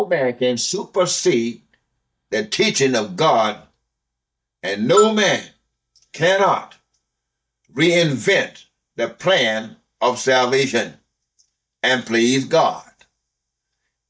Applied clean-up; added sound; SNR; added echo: neural mask model DeepFilterNet 3.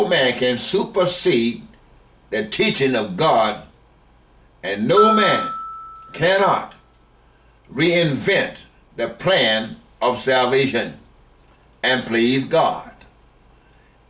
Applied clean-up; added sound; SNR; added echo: none; Glockenspiel; 4 dB; none.